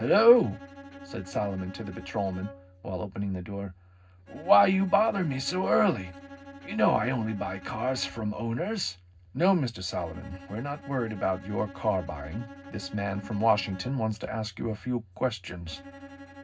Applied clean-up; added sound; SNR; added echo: none; Bowed string instrument; 18 dB; reverberation time 0.4 s.